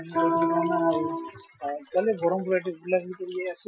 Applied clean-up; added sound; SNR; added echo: classical method Wiener filter.